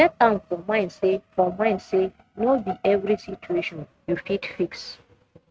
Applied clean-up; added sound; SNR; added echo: neural mask model RNNoise.